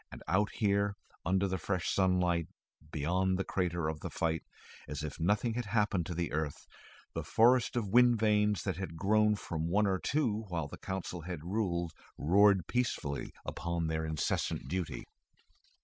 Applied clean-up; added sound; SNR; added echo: none; none; none; none.